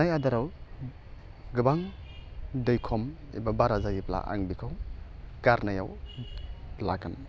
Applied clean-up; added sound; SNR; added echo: none; none; none; none.